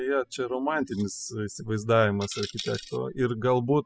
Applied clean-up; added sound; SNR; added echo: classical method spectral subtraction.